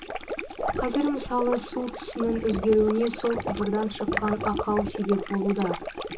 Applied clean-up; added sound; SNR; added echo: none; Stream; 5 dB; reverberation time 0.2 s.